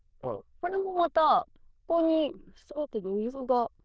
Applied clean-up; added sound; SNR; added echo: neural diffusion model UNIVERSE++.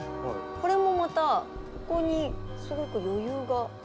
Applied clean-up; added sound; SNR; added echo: none; Train + Knock; 10 dB; none.